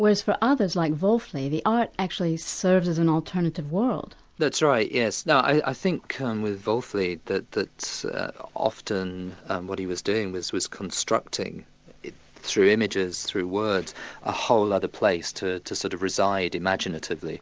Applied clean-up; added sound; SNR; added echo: none; none; none; none.